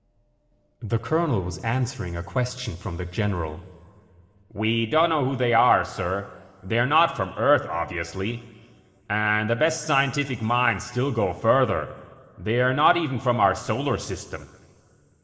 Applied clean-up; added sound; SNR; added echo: none; none; none; reverberation time 2.1 s.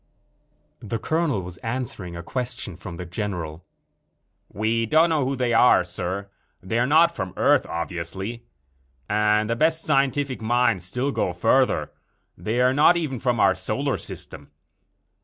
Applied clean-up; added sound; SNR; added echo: none; none; none; none.